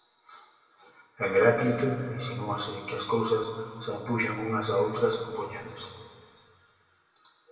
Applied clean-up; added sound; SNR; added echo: none; none; none; reverberation time 2.3 s.